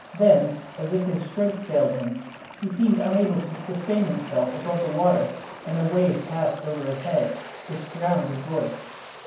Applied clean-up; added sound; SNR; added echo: none; Waves, surf; 16 dB; reverberation time 0.9 s.